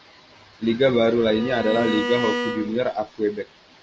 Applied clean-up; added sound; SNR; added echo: none; Bowed string instrument; 6 dB; none.